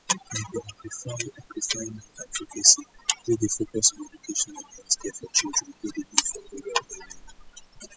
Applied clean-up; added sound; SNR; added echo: classical method spectral subtraction.